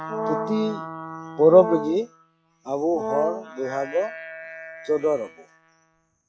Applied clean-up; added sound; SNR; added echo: classical method log-MMSE.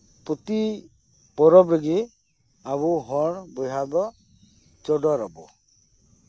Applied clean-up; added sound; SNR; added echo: none; none; none; none.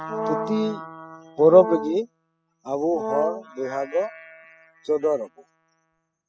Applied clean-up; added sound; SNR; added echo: classical method spectral subtraction.